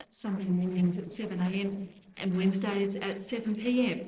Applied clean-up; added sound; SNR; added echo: neural separator model SepFormer DNS4.